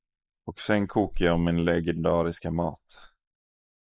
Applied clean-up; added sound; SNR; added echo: neural mask model Resemble Enhance denoiser.